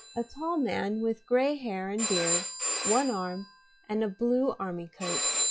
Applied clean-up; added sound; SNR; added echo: classical method log-MMSE.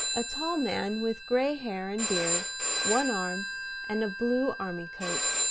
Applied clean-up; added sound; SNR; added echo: none; Telephone; 1 dB; none.